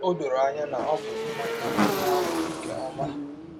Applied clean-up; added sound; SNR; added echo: none; Motorcycle / Engine; 0 dB; none.